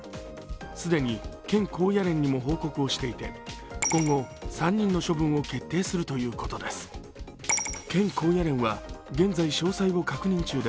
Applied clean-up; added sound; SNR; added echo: none; Drum kit; 16 dB; none.